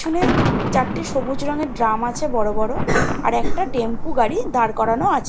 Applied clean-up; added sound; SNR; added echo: none; Cough + Thunder; 0 dB; none.